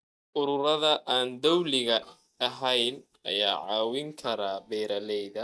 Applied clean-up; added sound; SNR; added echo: neural mask model DeepFilterNet 3.